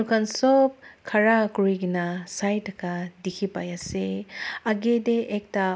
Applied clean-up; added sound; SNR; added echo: none; none; none; none.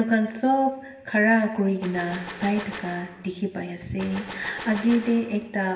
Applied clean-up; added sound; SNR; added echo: none; Gunshot, gunfire; 14 dB; reverberation time 1.0 s.